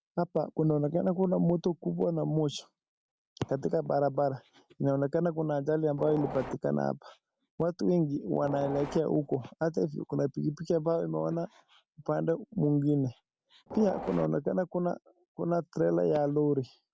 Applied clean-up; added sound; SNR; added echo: none; Train; 9 dB; none.